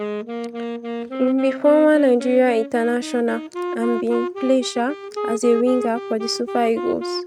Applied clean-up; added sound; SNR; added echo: neural mask model RNNoise.